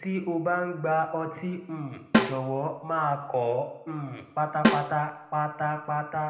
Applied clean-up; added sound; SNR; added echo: none; Snare drum; 0 dB; reverberation time 0.7 s.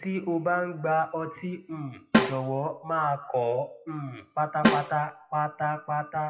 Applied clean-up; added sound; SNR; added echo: classical method WPE with log-MMSE.